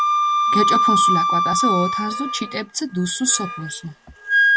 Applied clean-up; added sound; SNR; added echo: none; Wind instrument, woodwind instrument; -5 dB; none.